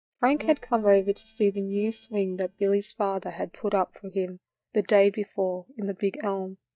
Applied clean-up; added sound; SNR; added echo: neural mask model DeepFilterNet 3.